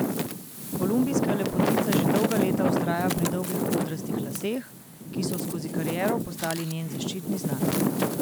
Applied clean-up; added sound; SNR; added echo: none; Wind; -4 dB; none.